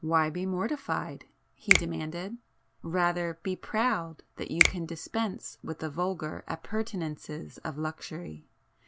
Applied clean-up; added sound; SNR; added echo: none; Finger snapping; 0 dB; none.